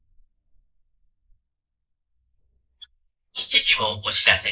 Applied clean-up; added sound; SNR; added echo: neural mask model Resemble Enhance denoiser.